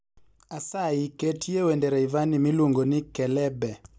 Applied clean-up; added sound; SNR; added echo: none; none; none; none.